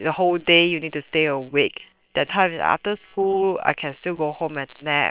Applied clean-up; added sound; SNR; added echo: neural separator model SepFormer WHAM!.